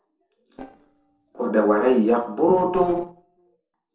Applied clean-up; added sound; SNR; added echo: neural separator model SepFormer DNS4.